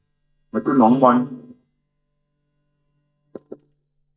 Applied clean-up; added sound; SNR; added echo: neural mask model DeepFilterNet 3.